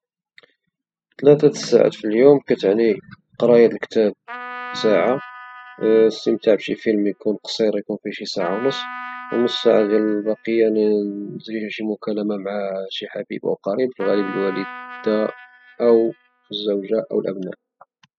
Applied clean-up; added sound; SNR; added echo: classical method spectral subtraction.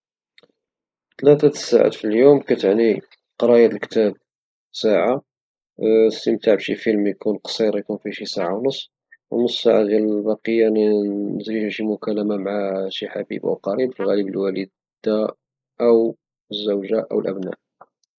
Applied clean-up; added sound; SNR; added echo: neural mask model Resemble Enhance denoiser.